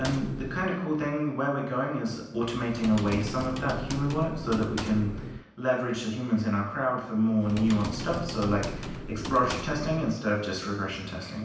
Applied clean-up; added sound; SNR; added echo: none; Computer keyboard; 10 dB; reverberation time 0.9 s.